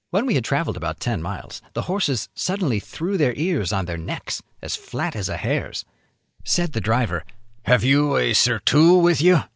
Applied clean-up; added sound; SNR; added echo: none; none; none; none.